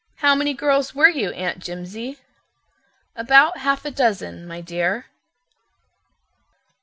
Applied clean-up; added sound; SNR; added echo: none; none; none; none.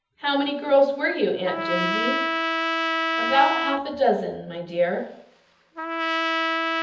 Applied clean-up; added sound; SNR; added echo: none; Trumpet; 2 dB; reverberation time 0.7 s.